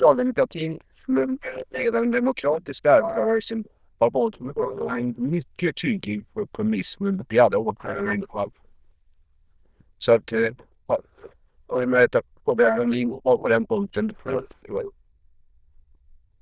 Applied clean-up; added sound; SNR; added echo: neural diffusion model UNIVERSE++.